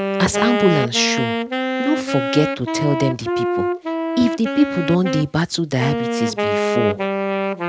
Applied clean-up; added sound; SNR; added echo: none; Wind instrument, woodwind instrument; 1 dB; none.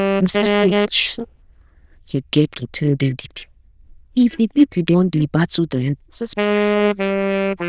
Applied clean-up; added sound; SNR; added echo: neural diffusion model UNIVERSE++.